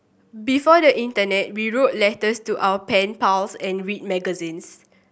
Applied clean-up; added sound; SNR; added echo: none; none; none; none.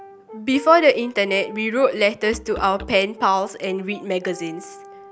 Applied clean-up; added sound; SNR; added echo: none; Brass instrument + Musical instrument; 18 dB; none.